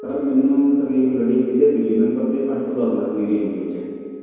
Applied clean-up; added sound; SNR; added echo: none; Wind instrument, woodwind instrument; 18 dB; reverberation time 2.2 s.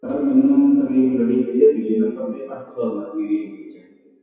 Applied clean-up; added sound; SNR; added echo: classical method WPE with log-MMSE.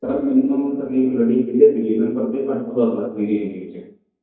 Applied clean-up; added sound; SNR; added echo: neural mask model DeepFilterNet 3.